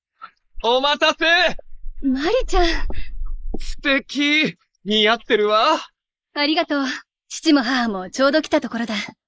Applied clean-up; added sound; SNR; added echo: neural mask model Resemble Enhance denoiser.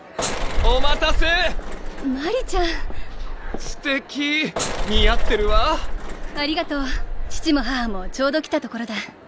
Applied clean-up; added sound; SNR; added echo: none; Bus / Engine; -3 dB; none.